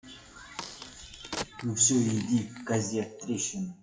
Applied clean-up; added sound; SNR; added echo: classical method WPE with log-MMSE.